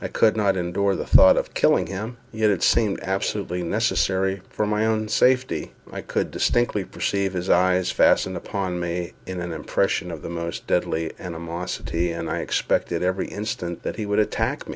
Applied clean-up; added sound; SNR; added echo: none; none; none; none.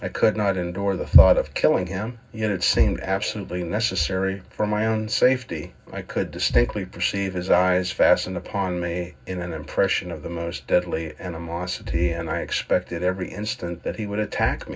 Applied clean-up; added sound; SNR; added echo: none; none; none; reverberation time 0.4 s.